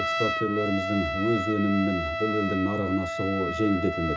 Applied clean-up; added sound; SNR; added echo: none; Trumpet; 3 dB; reverberation time 0.2 s.